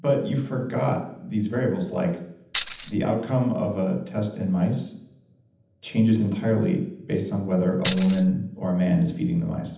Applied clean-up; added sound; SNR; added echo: none; Tambourine; 3 dB; reverberation time 0.8 s.